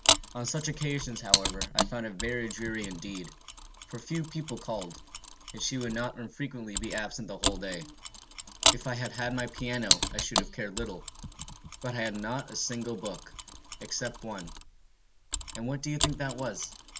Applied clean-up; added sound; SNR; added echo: none; Mechanisms; -2 dB; none.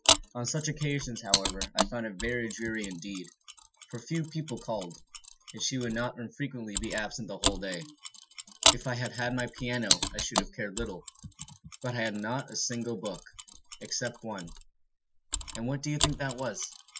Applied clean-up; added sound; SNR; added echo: classical method Wiener filter.